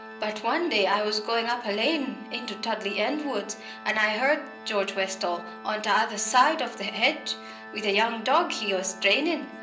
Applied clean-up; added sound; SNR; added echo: none; Organ; 15 dB; reverberation time 0.5 s.